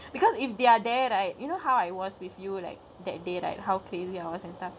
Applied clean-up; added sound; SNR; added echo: none; none; none; none.